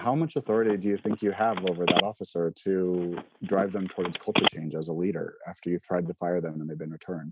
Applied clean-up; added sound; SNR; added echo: none; Telephone; 3 dB; none.